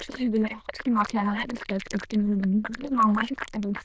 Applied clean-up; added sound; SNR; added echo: neural diffusion model UNIVERSE++.